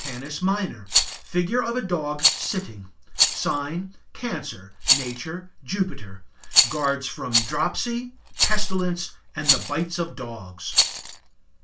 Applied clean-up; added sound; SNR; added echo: none; Rattle; 1 dB; reverberation time 0.2 s.